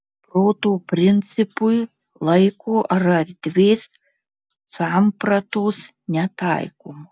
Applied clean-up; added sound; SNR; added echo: none; none; none; none.